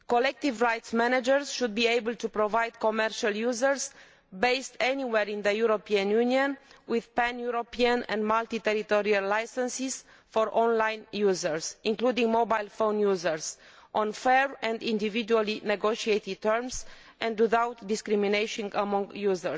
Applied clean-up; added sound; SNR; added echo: none; none; none; none.